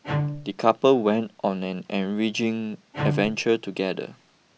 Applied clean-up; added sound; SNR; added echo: none; Bowed string instrument; 7 dB; none.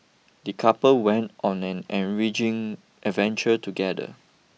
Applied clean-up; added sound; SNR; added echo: none; none; none; none.